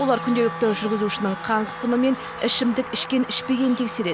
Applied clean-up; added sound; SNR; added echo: none; Wind instrument, woodwind instrument + Bird vocalization, bird call, bird song; 11 dB; none.